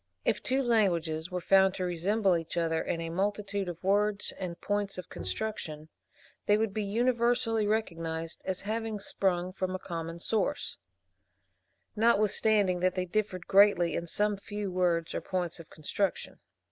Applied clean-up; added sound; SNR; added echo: none; Bowed string instrument; 16 dB; none.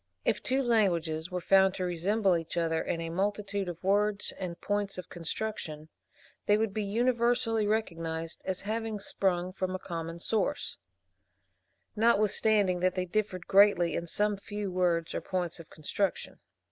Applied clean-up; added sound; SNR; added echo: none; none; none; none.